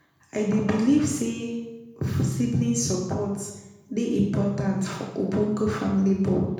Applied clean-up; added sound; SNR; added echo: none; none; none; reverberation time 1.0 s.